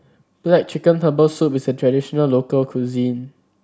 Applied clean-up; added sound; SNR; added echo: none; none; none; none.